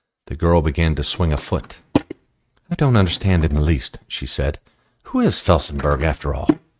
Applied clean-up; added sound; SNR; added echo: neural mask model RNNoise.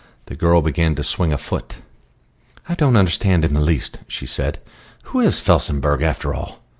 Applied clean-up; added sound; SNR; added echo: none; none; none; none.